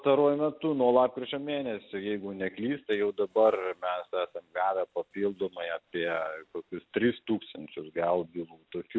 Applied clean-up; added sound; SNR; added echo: none; none; none; none.